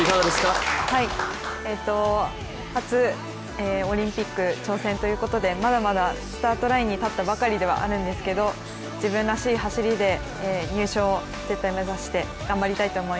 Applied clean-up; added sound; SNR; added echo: none; none; none; none.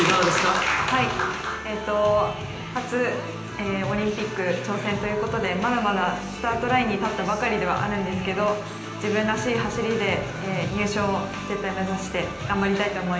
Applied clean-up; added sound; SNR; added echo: none; none; none; reverberation time 0.9 s.